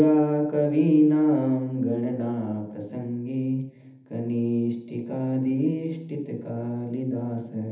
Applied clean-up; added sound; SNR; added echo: none; none; none; reverberation time 0.8 s.